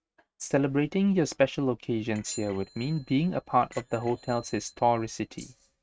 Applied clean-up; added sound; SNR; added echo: neural mask model RNNoise.